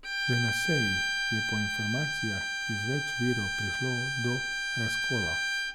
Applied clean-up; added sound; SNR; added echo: none; Bowed string instrument; -2 dB; none.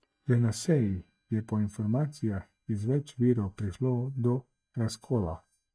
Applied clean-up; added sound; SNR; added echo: neural mask model DeepFilterNet 3.